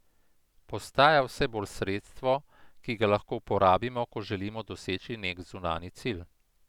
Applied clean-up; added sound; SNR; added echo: none; none; none; none.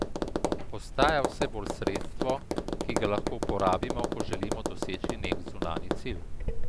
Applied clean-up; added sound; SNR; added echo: none; Tap; -3 dB; none.